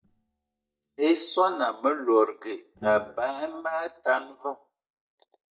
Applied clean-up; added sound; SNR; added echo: neural mask model DeepFilterNet 3.